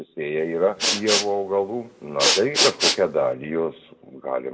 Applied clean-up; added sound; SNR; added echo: none; Respiratory sounds; 0 dB; reverberation time 0.7 s.